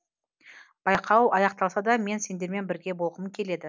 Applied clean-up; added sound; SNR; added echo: none; none; none; none.